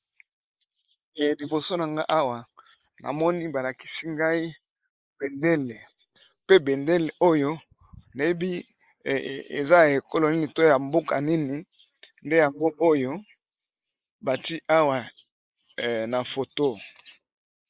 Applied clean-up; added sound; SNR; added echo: neural mask model Resemble Enhance denoiser.